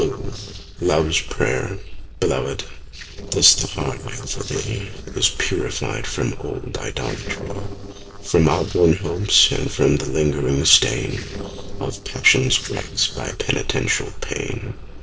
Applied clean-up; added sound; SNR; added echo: neural separator model SepFormer DNS4.